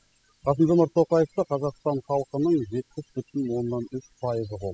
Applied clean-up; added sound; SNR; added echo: classical method spectral subtraction.